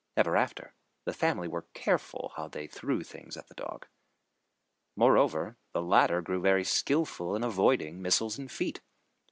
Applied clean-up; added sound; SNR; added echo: none; none; none; none.